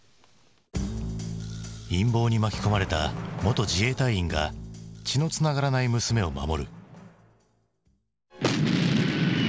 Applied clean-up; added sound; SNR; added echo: none; none; none; none.